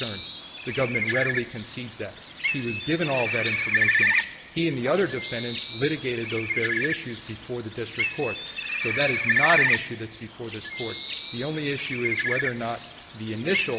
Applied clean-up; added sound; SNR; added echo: none; Bird; -1 dB; none.